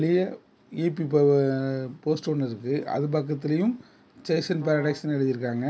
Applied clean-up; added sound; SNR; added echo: none; Brass instrument; 18 dB; none.